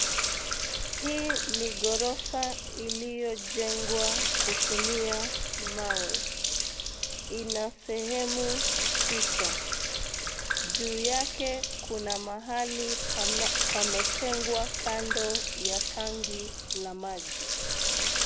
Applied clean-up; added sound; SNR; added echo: none; Sink (filling or washing); -4 dB; none.